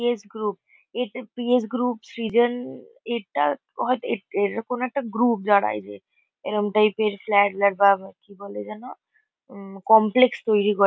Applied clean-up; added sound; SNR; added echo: none; none; none; none.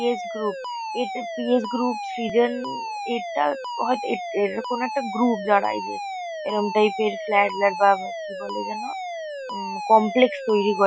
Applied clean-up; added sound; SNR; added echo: none; Alarm; 7 dB; none.